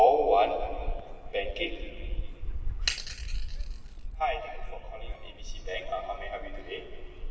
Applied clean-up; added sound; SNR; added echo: none; Gull, seagull; 3 dB; reverberation time 2.3 s.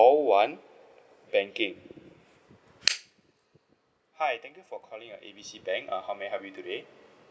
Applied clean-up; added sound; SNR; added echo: none; none; none; none.